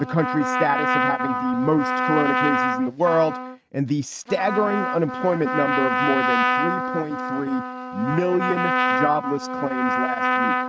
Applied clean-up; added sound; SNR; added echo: neural mask model RNNoise.